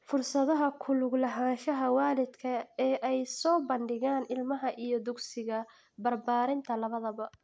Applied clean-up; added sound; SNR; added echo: none; none; none; none.